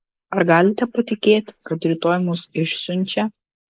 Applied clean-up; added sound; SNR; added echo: neural mask model Resemble Enhance denoiser.